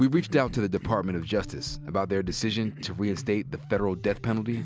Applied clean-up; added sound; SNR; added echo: none; Cough; 17 dB; none.